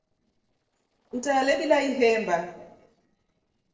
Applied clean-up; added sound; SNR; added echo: neural separator model SepFormer DNS4.